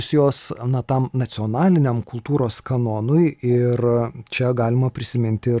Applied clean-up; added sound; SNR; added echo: none; none; none; none.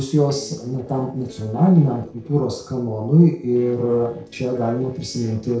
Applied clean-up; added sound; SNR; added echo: neural separator model SepFormer DNS4.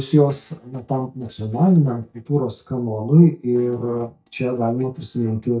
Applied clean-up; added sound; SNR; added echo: neural mask model DeepFilterNet 3.